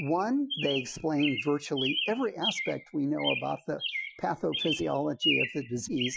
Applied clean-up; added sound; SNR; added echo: classical method Wiener filter.